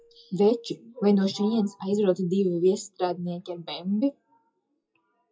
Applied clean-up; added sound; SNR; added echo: classical method WPE with log-MMSE.